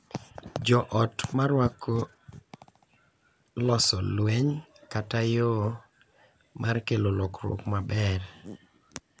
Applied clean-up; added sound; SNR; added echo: none; none; none; none.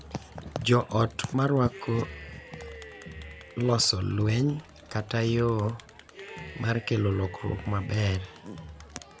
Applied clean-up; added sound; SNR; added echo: none; Cheering + Crowd; 16 dB; none.